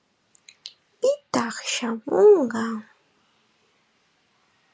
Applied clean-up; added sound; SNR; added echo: none; none; none; none.